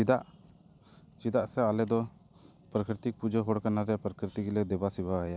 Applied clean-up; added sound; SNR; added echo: none; none; none; none.